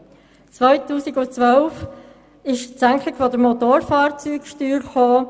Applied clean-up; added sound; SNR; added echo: none; none; none; none.